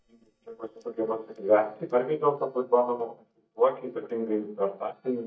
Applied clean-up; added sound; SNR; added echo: neural mask model DeepFilterNet 3.